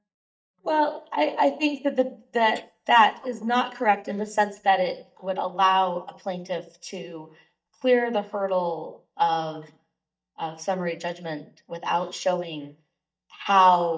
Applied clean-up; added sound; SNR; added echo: neural mask model DeepFilterNet 3.